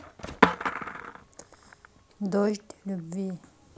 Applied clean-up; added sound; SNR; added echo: none; Skateboard; -2 dB; none.